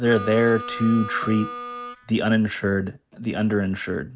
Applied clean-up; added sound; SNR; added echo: none; Harmonica; 10 dB; none.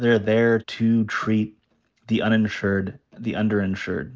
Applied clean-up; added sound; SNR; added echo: none; none; none; none.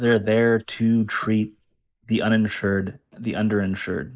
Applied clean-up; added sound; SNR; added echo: neural mask model Resemble Enhance denoiser.